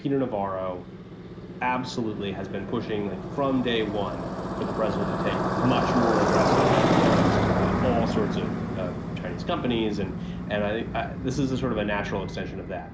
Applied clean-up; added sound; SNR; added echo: none; Motorcycle; -2 dB; none.